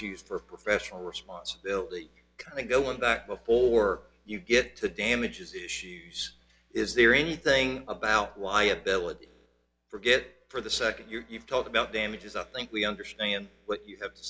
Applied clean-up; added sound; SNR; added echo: none; none; none; none.